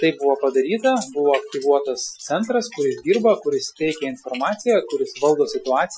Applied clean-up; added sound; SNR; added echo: classical method Wiener filter.